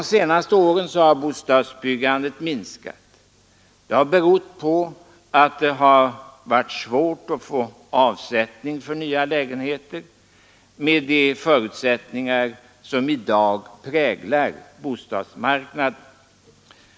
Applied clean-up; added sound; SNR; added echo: none; none; none; none.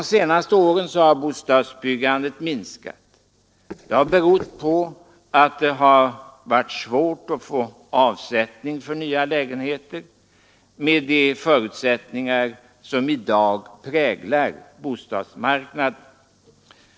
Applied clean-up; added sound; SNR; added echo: neural separator model SepFormer DNS4.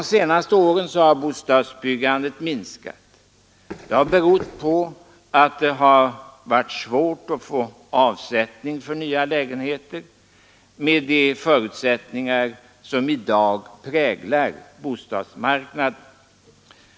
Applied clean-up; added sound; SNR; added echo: none; Run; 14 dB; none.